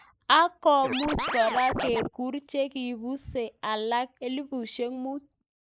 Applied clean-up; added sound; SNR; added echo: neural mask model Resemble Enhance denoiser.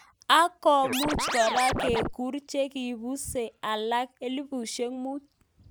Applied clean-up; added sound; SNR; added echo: none; Scratching (performance technique); 1 dB; none.